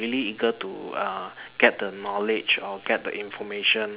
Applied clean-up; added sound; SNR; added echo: none; none; none; none.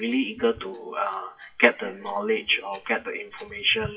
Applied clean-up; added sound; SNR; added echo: classical method WPE with log-MMSE.